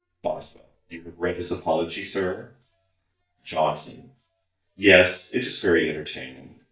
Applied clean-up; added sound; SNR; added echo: neural mask model DeepFilterNet 3.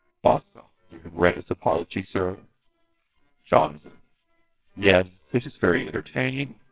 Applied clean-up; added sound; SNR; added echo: neural separator model SepFormer WHAMR!.